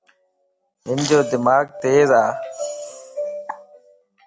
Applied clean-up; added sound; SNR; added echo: none; none; none; none.